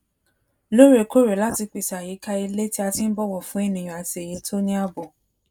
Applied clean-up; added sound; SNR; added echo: neural mask model Resemble Enhance denoiser.